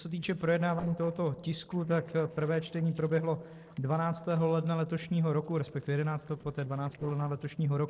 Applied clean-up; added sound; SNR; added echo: neural separator model SepFormer DNS4.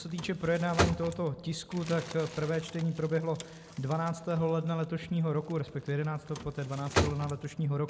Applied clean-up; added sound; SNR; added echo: none; Crumpling, crinkling; 7 dB; none.